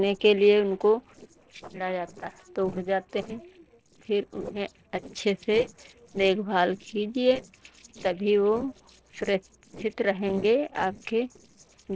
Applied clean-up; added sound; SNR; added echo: neural separator model SepFormer DNS4.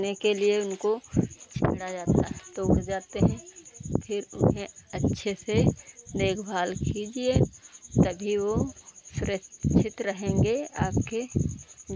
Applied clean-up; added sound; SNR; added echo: none; none; none; none.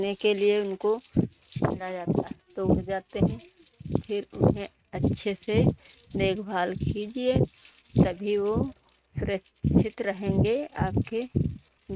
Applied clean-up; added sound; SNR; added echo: neural mask model RNNoise.